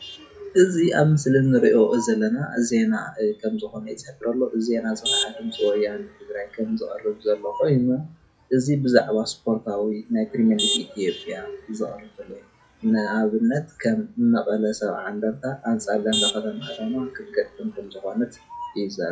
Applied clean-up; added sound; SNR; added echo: classical method WPE with log-MMSE.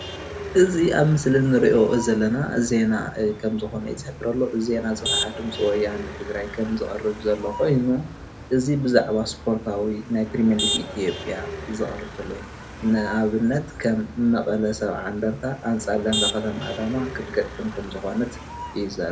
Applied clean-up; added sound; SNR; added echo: none; Motor vehicle (road); 10 dB; reverberation time 0.3 s.